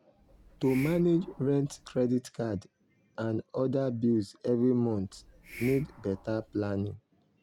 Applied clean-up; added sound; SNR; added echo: none; Hiss; 18 dB; none.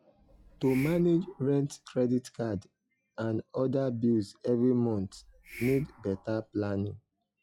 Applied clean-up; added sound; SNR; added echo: classical method log-MMSE.